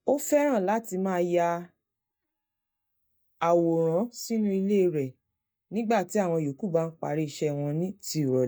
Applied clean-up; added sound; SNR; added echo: neural mask model DeepFilterNet 3.